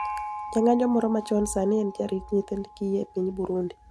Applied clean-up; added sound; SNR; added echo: none; Gong; 13 dB; none.